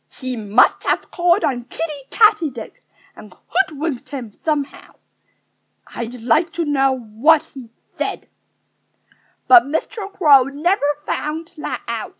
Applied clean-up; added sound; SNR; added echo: none; none; none; none.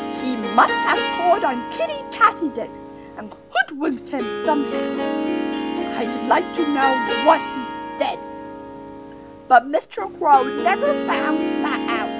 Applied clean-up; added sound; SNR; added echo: none; Harp; 4 dB; none.